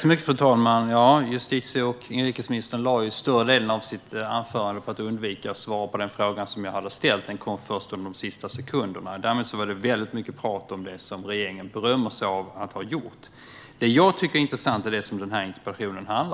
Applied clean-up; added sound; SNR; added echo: none; none; none; none.